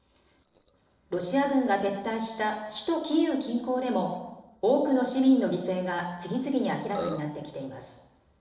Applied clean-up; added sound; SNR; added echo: neural separator model SepFormer DNS4.